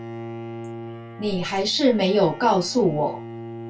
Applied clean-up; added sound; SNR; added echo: none; Bowed string instrument; 13 dB; reverberation time 0.2 s.